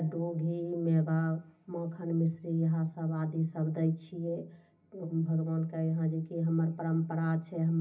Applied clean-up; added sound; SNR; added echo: none; none; none; reverberation time 0.4 s.